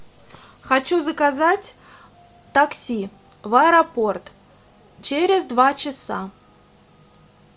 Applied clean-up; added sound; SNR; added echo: none; none; none; none.